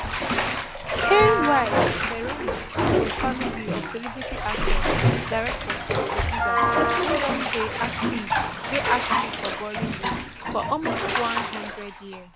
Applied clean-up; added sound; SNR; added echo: none; Bathtub (filling or washing) + Wind instrument, woodwind instrument; -4 dB; none.